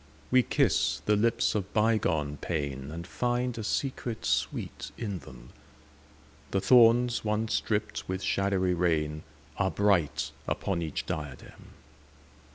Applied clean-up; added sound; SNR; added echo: none; none; none; none.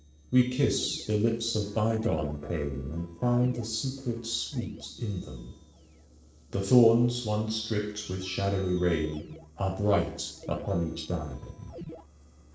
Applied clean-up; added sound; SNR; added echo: neural separator model SepFormer DNS4.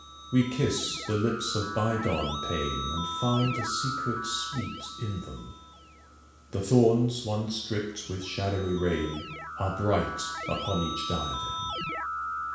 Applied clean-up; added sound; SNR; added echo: none; Keyboard (musical); 7 dB; reverberation time 0.7 s.